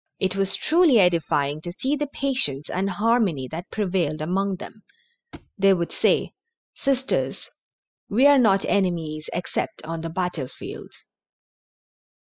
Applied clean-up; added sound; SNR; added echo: classical method spectral subtraction.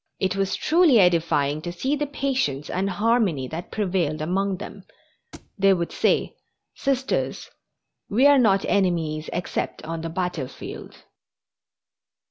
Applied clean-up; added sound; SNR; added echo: none; Thump, thud; 20 dB; none.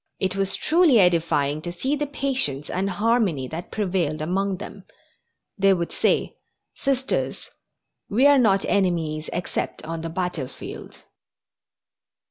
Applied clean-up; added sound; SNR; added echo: none; none; none; none.